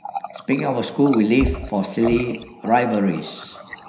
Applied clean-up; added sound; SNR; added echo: none; Water tap, faucet; 11 dB; reverberation time 0.9 s.